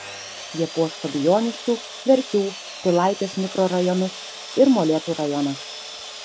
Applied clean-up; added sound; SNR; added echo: none; Sawing; 13 dB; none.